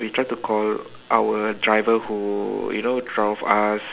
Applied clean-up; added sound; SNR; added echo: none; none; none; none.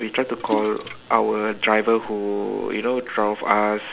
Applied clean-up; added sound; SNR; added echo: none; Splash, splatter; 12 dB; none.